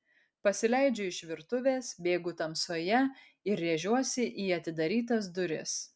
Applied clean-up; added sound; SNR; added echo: none; none; none; none.